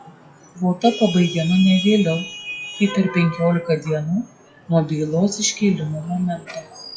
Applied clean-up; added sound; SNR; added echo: classical method WPE with log-MMSE.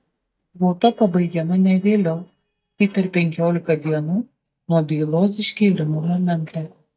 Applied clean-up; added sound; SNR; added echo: neural mask model DeepFilterNet 3.